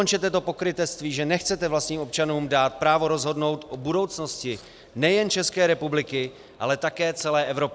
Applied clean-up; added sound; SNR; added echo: none; none; none; none.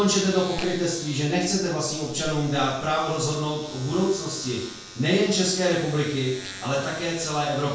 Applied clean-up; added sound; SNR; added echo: none; Domestic sounds, home sounds; 15 dB; reverberation time 0.6 s.